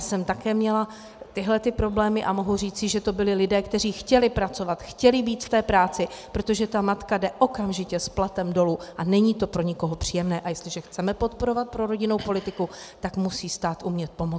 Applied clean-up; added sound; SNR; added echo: none; none; none; none.